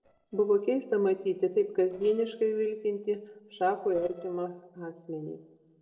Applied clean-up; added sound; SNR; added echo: neural separator model SepFormer DNS4.